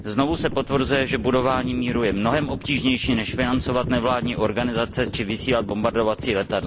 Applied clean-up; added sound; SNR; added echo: none; Livestock, farm animals, working animals; 8 dB; none.